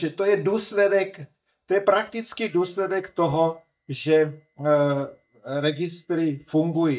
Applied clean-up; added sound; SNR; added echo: neural mask model DeepFilterNet 3.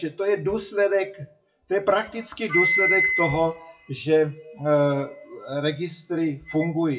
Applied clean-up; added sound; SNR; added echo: classical method WPE with log-MMSE.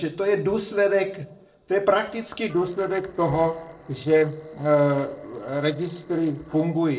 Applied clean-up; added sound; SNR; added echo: neural separator model SepFormer DNS4.